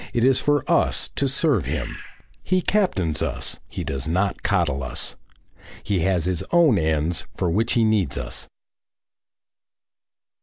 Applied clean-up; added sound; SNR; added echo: none; Bird; 17 dB; none.